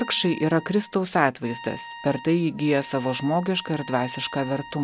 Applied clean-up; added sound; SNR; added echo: none; Trumpet; 16 dB; none.